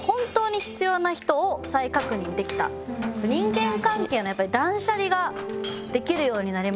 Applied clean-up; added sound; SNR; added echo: none; Glass; 18 dB; none.